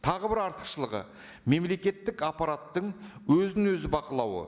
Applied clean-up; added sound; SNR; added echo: none; none; none; none.